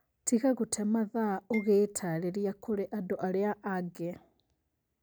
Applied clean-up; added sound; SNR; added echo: none; Marimba, xylophone; 19 dB; none.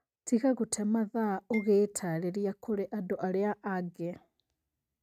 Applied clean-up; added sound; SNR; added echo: neural mask model RNNoise.